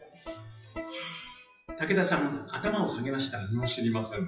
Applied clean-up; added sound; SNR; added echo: classical method WPE with log-MMSE.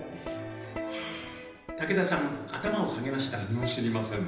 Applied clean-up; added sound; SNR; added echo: none; Plucked string instrument; 9 dB; reverberation time 0.9 s.